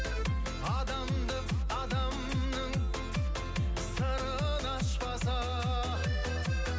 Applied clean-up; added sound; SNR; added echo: none; none; none; none.